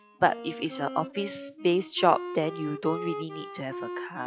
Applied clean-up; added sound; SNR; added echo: classical method log-MMSE.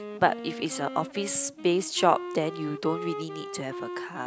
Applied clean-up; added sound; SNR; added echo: none; Wind instrument, woodwind instrument; 9 dB; none.